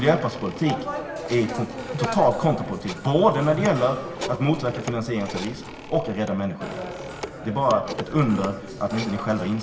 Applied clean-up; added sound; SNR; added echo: none; Telephone; 10 dB; reverberation time 0.8 s.